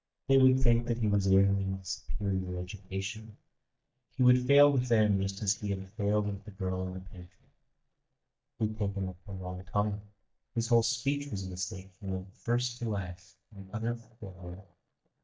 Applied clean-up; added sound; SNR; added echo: neural mask model DeepFilterNet 3.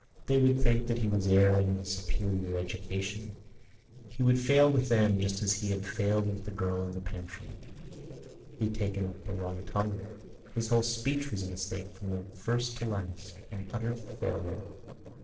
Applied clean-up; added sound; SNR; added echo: neural separator model SepFormer DNS4.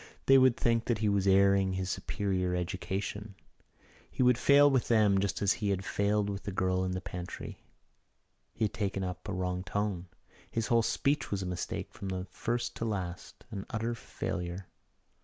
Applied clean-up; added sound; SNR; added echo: none; none; none; none.